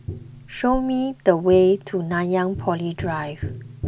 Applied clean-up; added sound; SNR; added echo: none; Tap; 12 dB; none.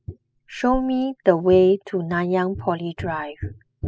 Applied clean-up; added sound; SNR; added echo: classical method spectral subtraction.